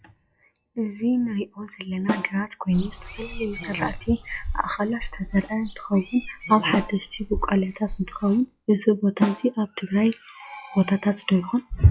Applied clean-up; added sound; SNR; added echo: classical method log-MMSE.